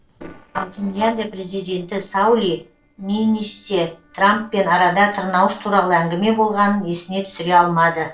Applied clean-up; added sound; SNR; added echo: neural separator model SepFormer DNS4.